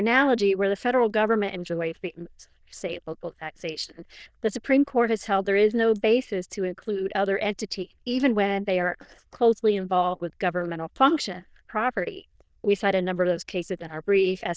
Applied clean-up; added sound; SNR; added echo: neural diffusion model UNIVERSE++.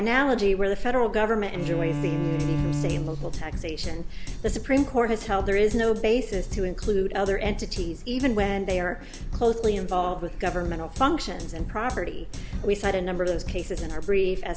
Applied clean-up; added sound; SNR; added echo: none; Drum kit + Bowed string instrument; 6 dB; none.